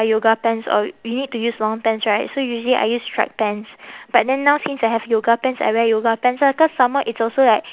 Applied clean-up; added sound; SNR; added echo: none; none; none; none.